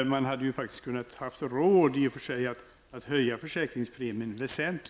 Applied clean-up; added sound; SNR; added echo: none; none; none; none.